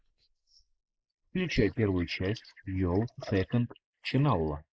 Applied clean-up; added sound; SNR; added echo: neural mask model Resemble Enhance denoiser.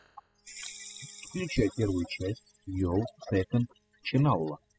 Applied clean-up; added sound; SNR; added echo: classical method spectral subtraction.